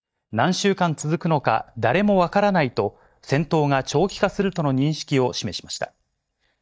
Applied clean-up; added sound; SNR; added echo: neural mask model DeepFilterNet 3.